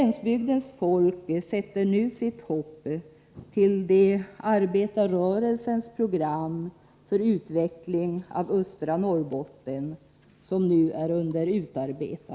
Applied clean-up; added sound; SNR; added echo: none; none; none; none.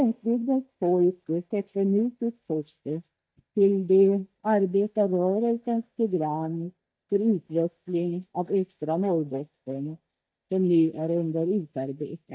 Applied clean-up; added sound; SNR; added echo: neural mask model DeepFilterNet 3.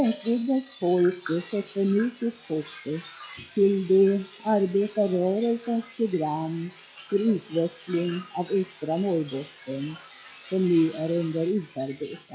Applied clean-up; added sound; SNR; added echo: classical method log-MMSE.